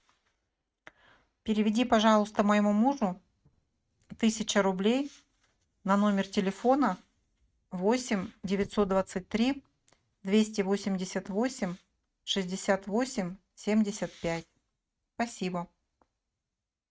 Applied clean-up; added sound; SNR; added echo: neural mask model RNNoise.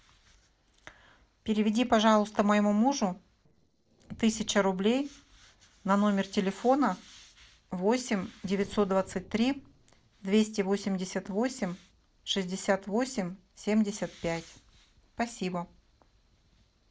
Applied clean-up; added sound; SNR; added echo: neural separator model SepFormer DNS4.